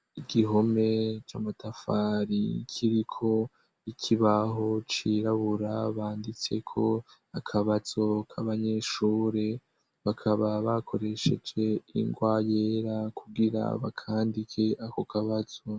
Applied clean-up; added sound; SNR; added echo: none; none; none; none.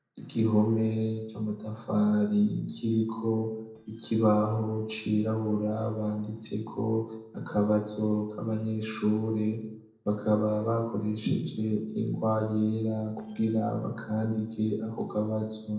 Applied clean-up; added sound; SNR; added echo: neural separator model SepFormer DNS4.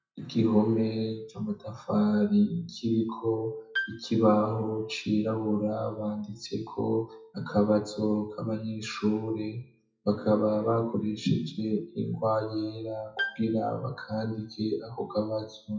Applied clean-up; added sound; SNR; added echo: classical method WPE with log-MMSE.